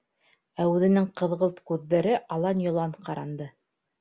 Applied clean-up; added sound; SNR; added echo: none; none; none; none.